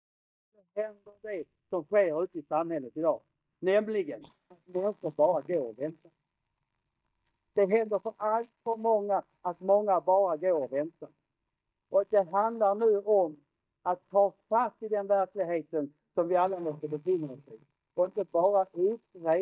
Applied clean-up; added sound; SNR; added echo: neural mask model DeepFilterNet 3.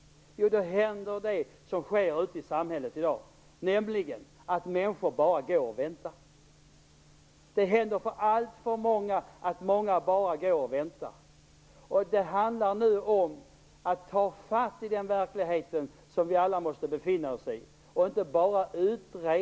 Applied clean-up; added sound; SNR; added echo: none; none; none; none.